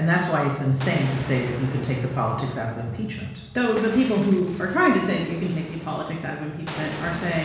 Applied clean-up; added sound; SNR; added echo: none; Explosion; 14 dB; reverberation time 1.1 s.